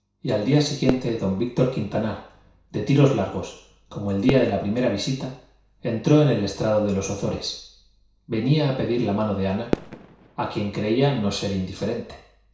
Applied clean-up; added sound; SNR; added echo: none; Fireworks; 12 dB; reverberation time 0.6 s.